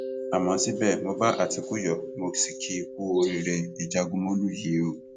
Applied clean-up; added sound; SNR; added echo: none; Mallet percussion; 10 dB; none.